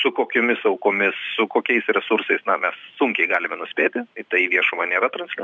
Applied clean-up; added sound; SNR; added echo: none; none; none; none.